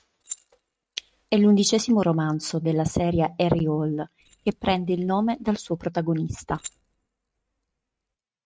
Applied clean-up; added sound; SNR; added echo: neural mask model RNNoise.